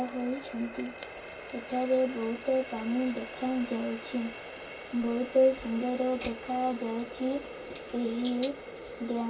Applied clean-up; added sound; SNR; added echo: none; Water tap, faucet; 12 dB; reverberation time 0.1 s.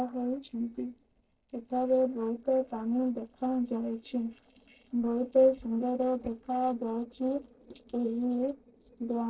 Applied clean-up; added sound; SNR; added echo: neural separator model SepFormer DNS4.